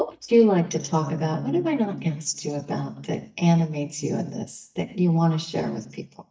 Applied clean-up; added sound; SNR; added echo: neural mask model DeepFilterNet 3.